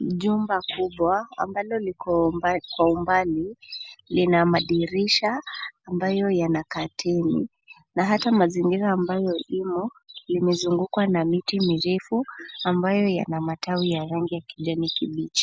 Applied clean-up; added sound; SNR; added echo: none; none; none; none.